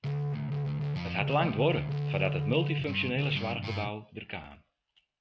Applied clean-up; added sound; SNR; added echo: none; Guitar; -1 dB; none.